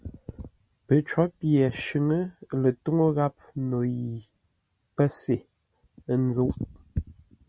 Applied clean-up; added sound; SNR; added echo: none; none; none; none.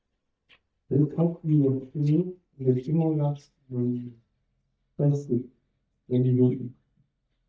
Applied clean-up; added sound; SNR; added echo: neural mask model DeepFilterNet 3.